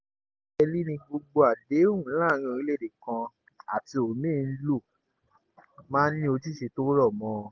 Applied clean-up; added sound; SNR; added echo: none; none; none; none.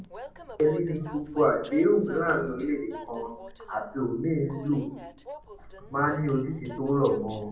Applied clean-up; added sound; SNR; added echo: none; Train; 16 dB; reverberation time 0.6 s.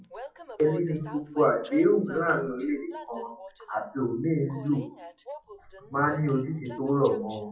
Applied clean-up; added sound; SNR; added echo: classical method WPE with log-MMSE.